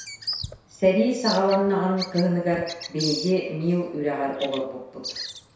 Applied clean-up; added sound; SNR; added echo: none; Bird vocalization, bird call, bird song; 12 dB; reverberation time 0.7 s.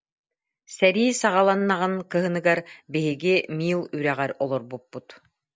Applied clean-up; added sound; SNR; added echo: none; none; none; none.